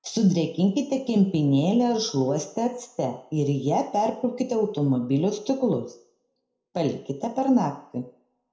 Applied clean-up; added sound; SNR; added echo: none; none; none; reverberation time 0.5 s.